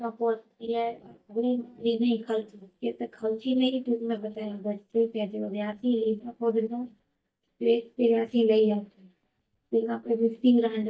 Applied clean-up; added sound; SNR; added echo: neural mask model DeepFilterNet 3.